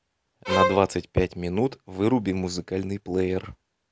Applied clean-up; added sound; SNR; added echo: none; Bowed string instrument; 0 dB; none.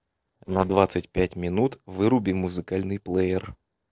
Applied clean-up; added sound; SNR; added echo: neural separator model SepFormer DNS4.